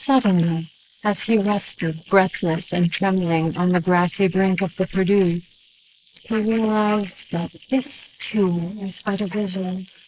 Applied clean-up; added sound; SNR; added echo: neural mask model Resemble Enhance denoiser.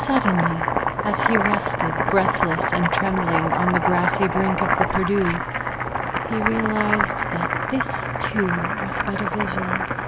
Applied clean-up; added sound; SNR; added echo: none; Boiling; -2 dB; none.